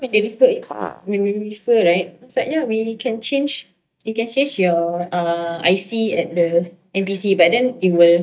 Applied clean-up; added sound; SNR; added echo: neural mask model DeepFilterNet 3.